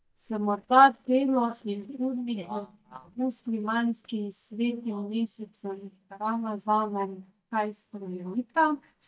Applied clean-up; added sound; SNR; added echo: neural mask model DeepFilterNet 3.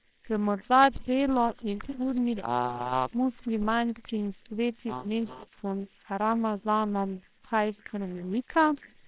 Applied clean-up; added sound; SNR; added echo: neural separator model SepFormer WHAMR!.